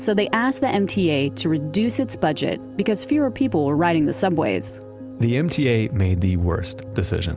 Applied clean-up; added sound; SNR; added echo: none; none; none; none.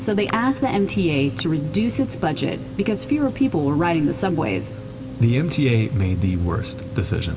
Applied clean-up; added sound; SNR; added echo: none; Tick-tock; 14 dB; reverberation time 1.1 s.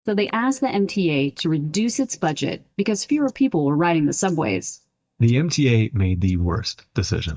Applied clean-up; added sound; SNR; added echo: neural mask model DeepFilterNet 3.